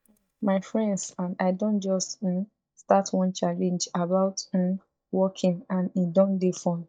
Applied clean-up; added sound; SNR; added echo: neural mask model DeepFilterNet 3.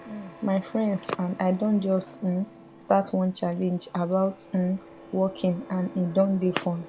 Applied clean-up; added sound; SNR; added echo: none; Printer; 19 dB; none.